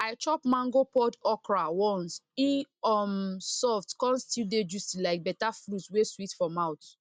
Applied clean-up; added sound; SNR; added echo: none; none; none; none.